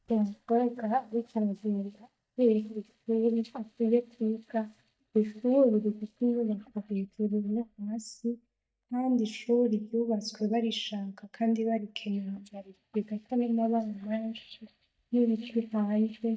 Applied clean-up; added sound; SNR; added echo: neural mask model DeepFilterNet 3.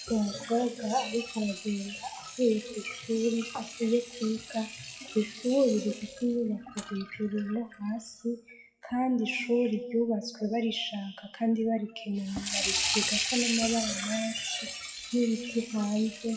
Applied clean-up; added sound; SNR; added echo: classical method WPE with log-MMSE.